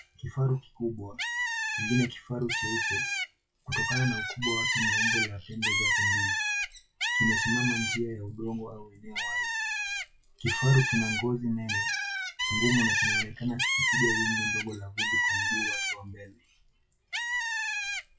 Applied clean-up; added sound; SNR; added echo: classical method WPE with log-MMSE.